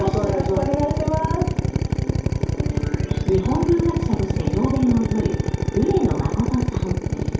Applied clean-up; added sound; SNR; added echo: none; Drill; -1 dB; reverberation time 2.4 s.